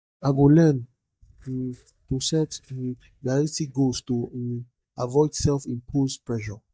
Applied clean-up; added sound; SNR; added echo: neural mask model DeepFilterNet 3.